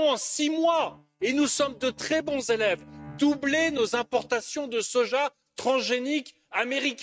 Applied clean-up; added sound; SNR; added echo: neural mask model RNNoise.